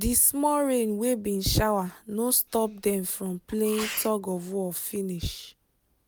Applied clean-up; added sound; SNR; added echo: none; Sneeze; 14 dB; none.